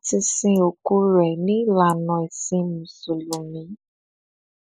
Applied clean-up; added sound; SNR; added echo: neural mask model Resemble Enhance denoiser.